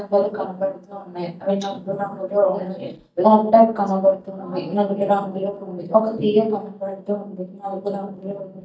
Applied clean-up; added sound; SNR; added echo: neural mask model DeepFilterNet 3.